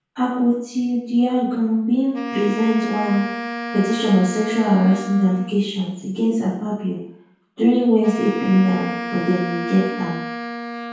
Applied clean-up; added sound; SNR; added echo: none; Wind instrument, woodwind instrument; 10 dB; reverberation time 0.6 s.